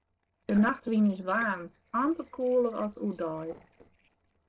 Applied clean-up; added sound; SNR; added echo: neural separator model SepFormer DNS4.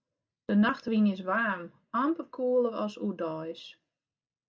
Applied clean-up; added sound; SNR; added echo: none; none; none; none.